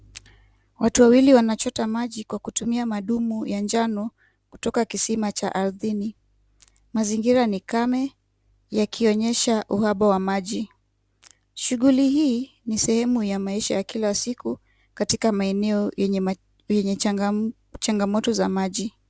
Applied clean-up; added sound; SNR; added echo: none; none; none; none.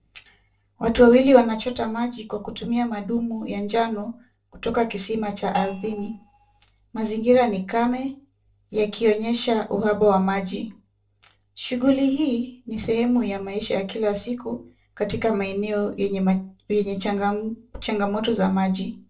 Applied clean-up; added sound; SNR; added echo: neural separator model SepFormer DNS4.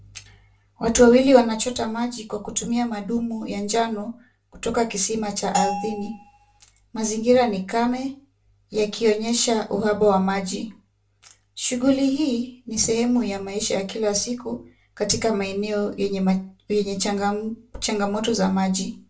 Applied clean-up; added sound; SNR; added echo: none; Bell; 5 dB; reverberation time 0.2 s.